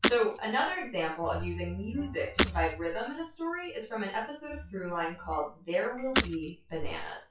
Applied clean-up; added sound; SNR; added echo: classical method WPE with log-MMSE.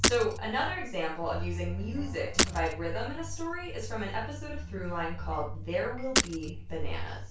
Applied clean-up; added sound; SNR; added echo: none; Shatter; -1 dB; reverberation time 0.3 s.